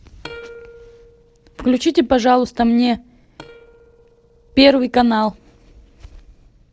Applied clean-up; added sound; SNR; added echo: neural separator model SepFormer DNS4.